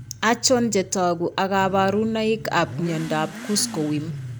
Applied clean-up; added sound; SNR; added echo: none; Motorcycle / Accelerating, revving, vroom; 13 dB; none.